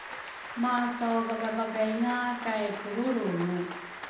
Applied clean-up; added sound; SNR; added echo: none; Applause; 10 dB; reverberation time 0.8 s.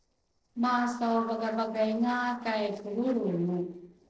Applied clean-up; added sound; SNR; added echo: neural separator model SepFormer DNS4.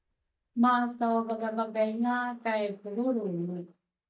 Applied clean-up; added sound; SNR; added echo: neural mask model DeepFilterNet 3.